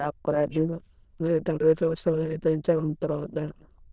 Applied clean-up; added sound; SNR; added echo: neural diffusion model UNIVERSE++.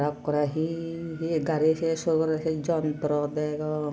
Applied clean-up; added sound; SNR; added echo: none; none; none; none.